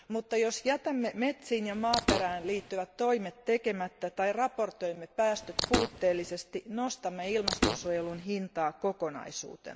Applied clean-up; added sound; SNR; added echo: none; Fart; 2 dB; none.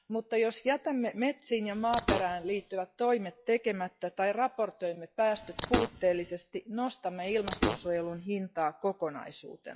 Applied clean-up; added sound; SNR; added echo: classical method log-MMSE.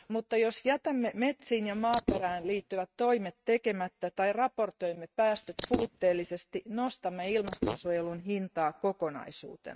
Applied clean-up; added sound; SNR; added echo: neural mask model RNNoise.